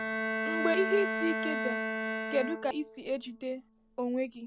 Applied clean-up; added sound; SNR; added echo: none; Bowed string instrument; 1 dB; none.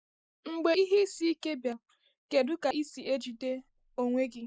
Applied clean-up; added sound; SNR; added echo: neural mask model Resemble Enhance denoiser.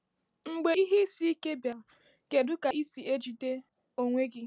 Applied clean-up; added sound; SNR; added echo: none; none; none; none.